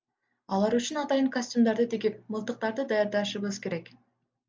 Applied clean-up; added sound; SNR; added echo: none; none; none; none.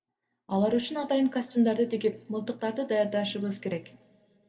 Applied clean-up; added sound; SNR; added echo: none; none; none; reverberation time 1.2 s.